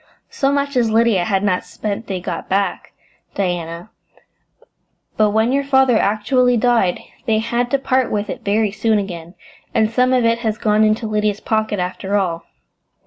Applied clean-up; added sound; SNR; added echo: none; none; none; none.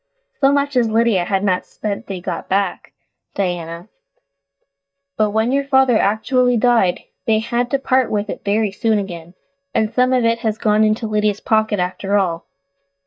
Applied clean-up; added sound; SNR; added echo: neural mask model DeepFilterNet 3.